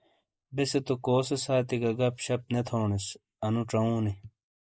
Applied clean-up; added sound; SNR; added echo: neural mask model Resemble Enhance denoiser.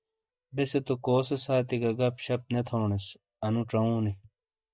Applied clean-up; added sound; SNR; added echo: neural mask model DeepFilterNet 3.